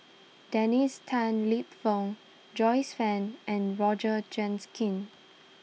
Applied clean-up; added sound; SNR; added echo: none; none; none; none.